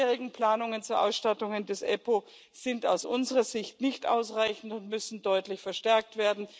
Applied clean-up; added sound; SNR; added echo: none; none; none; none.